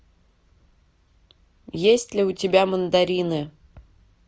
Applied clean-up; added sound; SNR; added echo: none; none; none; none.